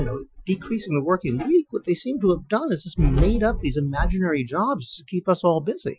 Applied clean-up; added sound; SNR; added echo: classical method Wiener filter.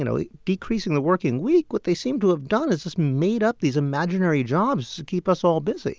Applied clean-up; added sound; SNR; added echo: none; none; none; none.